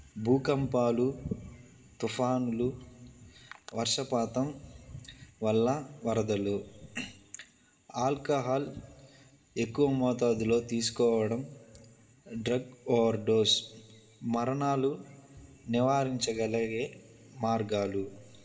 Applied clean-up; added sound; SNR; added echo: none; none; none; reverberation time 2.0 s.